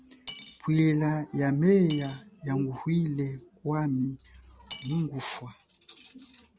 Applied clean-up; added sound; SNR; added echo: none; Cutlery, silverware / Dishes, pots, and pans; 18 dB; none.